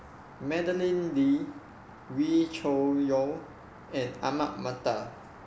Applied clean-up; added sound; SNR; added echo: none; Rain; 19 dB; none.